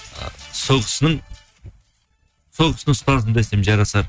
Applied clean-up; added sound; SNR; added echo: neural mask model RNNoise.